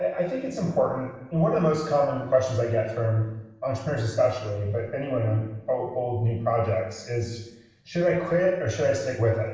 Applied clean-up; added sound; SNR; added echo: none; none; none; reverberation time 0.9 s.